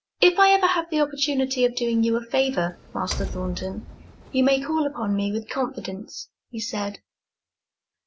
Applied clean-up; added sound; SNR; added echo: none; Door; 11 dB; none.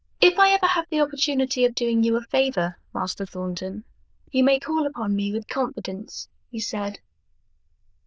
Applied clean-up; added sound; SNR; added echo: neural diffusion model UNIVERSE++.